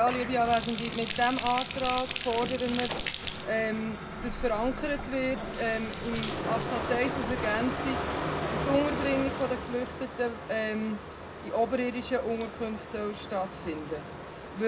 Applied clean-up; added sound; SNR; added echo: none; Bathtub (filling or washing); 3 dB; reverberation time 0.2 s.